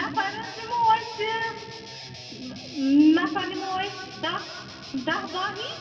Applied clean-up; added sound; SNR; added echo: none; Guitar; 15 dB; reverberation time 2.0 s.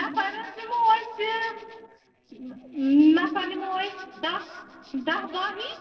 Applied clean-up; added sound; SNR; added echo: neural separator model SepFormer DNS4.